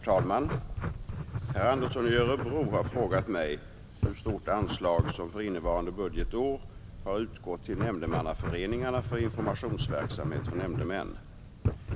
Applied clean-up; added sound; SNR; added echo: none; Writing; 3 dB; none.